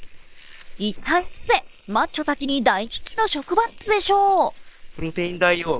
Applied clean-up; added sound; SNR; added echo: neural separator model SepFormer WHAM!.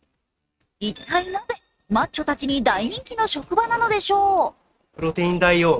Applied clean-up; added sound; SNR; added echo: neural mask model RNNoise.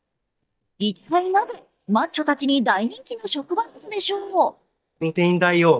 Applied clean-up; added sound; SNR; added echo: neural mask model DeepFilterNet 3.